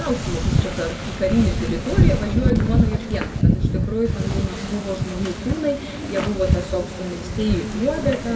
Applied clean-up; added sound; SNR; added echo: none; Wind / Ocean; -2 dB; reverberation time 2.0 s.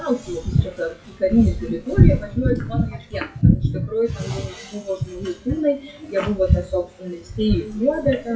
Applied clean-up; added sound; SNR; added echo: classical method WPE with log-MMSE.